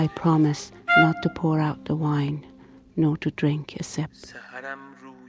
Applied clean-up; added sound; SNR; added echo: none; Trumpet; -1 dB; none.